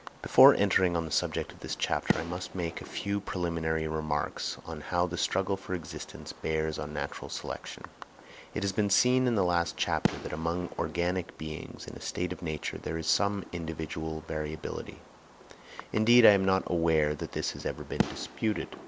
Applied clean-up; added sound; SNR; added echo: none; Fireworks; 12 dB; none.